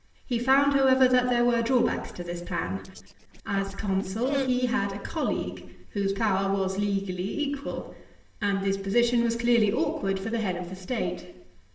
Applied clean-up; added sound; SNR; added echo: neural separator model SepFormer DNS4.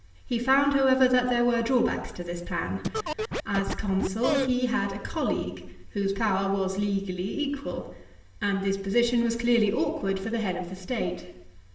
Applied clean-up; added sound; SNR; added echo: none; Scratching (performance technique); 4 dB; reverberation time 0.8 s.